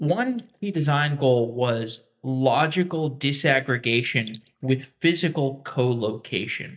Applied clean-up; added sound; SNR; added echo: neural mask model DeepFilterNet 3.